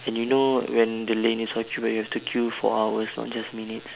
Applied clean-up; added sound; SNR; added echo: none; none; none; none.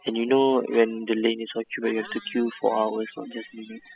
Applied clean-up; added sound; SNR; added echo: classical method spectral subtraction.